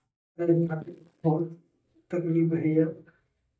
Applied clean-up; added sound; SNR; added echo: neural mask model DeepFilterNet 3.